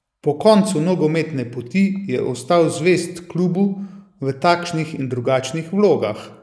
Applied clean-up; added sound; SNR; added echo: neural mask model Resemble Enhance denoiser.